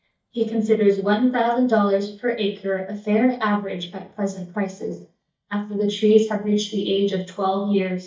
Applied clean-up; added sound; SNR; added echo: neural mask model DeepFilterNet 3.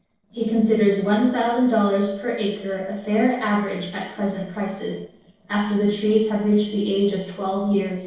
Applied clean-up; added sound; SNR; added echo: neural separator model SepFormer DNS4.